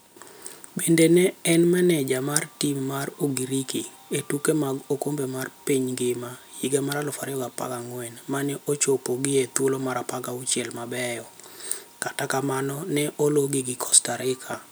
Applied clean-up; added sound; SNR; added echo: none; none; none; none.